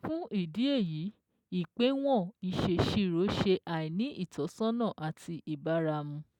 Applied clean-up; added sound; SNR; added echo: none; none; none; none.